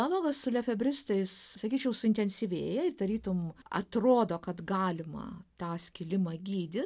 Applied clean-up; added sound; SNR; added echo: none; none; none; none.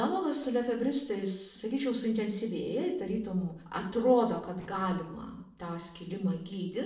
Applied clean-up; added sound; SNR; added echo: neural separator model SepFormer DNS4.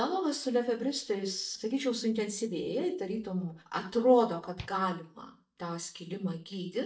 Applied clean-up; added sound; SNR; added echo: neural mask model DeepFilterNet 3.